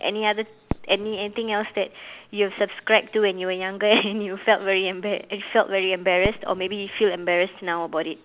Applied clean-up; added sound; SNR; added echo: none; Fireworks; 17 dB; none.